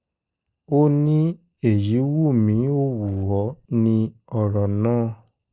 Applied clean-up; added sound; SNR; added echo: neural separator model SepFormer DNS4.